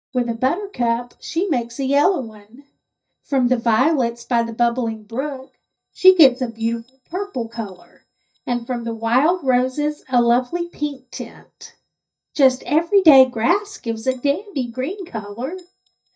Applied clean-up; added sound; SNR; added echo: neural mask model DeepFilterNet 3.